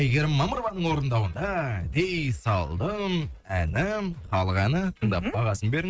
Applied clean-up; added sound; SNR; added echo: neural mask model RNNoise.